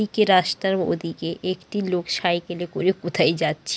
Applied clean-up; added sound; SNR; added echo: none; none; none; none.